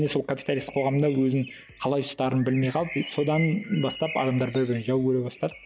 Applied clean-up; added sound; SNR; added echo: none; Bird; 16 dB; none.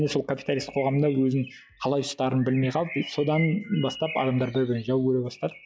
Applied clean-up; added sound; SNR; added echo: classical method log-MMSE.